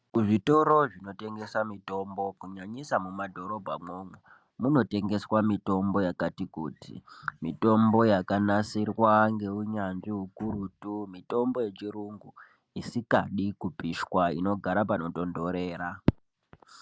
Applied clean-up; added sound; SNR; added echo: none; none; none; none.